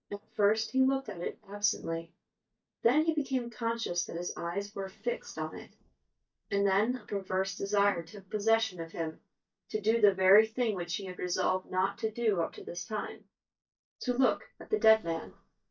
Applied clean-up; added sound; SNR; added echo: neural mask model DeepFilterNet 3.